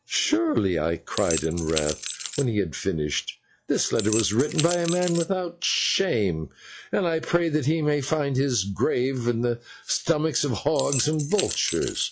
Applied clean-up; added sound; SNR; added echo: classical method log-MMSE.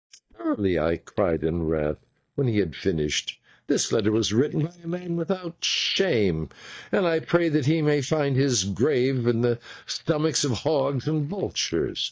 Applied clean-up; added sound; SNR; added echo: neural mask model DeepFilterNet 3.